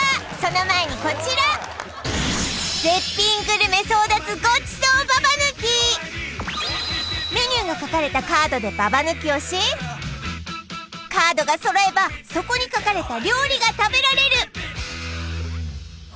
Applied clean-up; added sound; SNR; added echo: none; none; none; none.